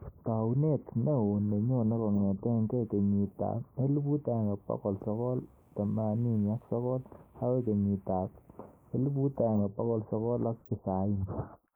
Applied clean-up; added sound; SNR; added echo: neural mask model Resemble Enhance denoiser.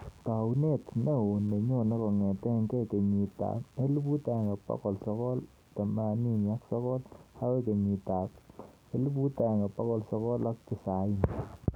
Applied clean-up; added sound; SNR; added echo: none; none; none; none.